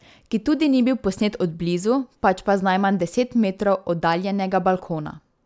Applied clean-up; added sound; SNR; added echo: none; none; none; none.